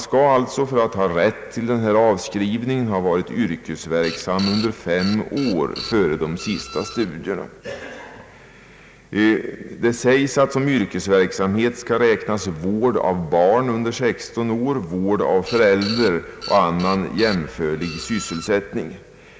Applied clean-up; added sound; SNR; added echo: none; Printer; 14 dB; none.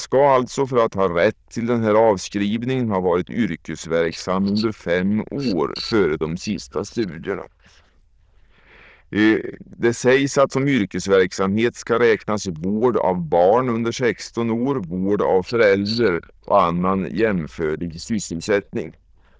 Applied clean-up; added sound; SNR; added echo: neural diffusion model UNIVERSE++.